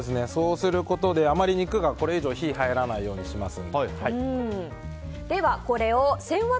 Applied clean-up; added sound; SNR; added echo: none; none; none; none.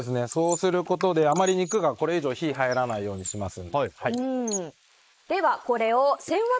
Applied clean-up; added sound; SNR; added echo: neural mask model Resemble Enhance denoiser.